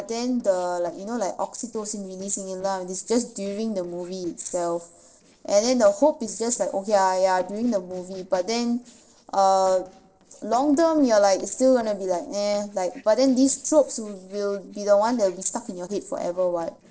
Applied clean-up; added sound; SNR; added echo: neural separator model SepFormer DNS4.